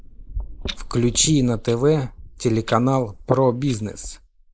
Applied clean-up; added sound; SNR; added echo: neural mask model Resemble Enhance denoiser.